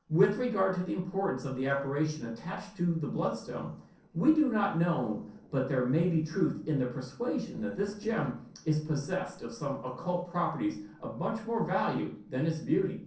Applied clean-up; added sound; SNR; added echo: neural separator model SepFormer DNS4.